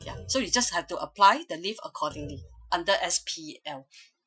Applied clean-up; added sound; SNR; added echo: classical method Wiener filter.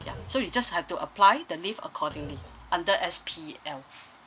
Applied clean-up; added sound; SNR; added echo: none; Thump, thud; 19 dB; none.